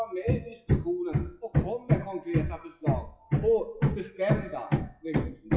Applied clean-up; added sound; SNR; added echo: classical method WPE with log-MMSE.